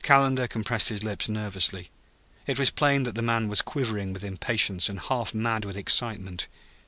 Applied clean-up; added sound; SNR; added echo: none; none; none; none.